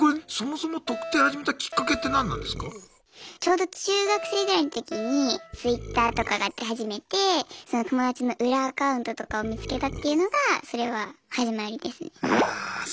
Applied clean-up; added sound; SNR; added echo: none; Alarm + Burping, eructation; 10 dB; none.